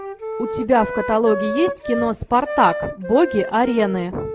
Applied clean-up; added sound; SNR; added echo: none; Wind instrument, woodwind instrument; 8 dB; none.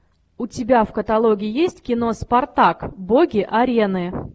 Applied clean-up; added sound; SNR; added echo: none; none; none; none.